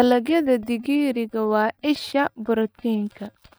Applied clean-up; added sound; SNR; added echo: neural mask model DeepFilterNet 3.